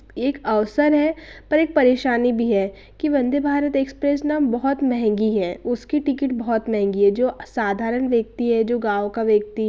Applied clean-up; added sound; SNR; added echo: none; none; none; none.